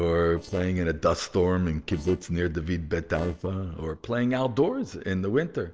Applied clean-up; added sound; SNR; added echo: neural separator model SepFormer DNS4.